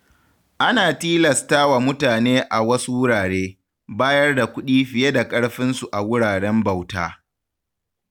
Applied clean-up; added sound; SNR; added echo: none; none; none; none.